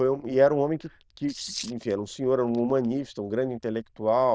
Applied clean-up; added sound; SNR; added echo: neural diffusion model UNIVERSE++.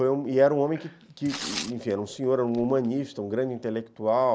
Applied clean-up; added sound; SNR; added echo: none; Tearing; 14 dB; none.